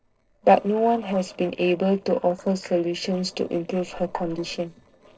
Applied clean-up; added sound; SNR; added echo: neural separator model SepFormer DNS4.